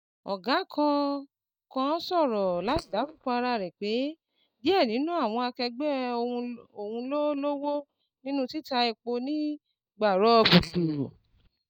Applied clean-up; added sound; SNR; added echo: neural mask model DeepFilterNet 3.